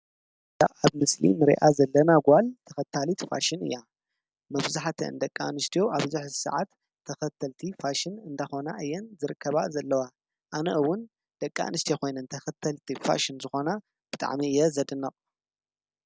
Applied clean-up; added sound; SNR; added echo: none; none; none; none.